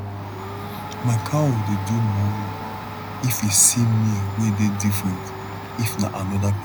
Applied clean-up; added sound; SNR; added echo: none; Domestic sounds, home sounds; 9 dB; none.